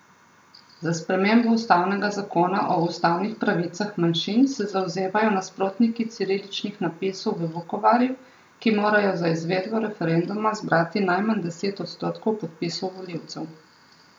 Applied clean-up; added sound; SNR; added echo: none; none; none; none.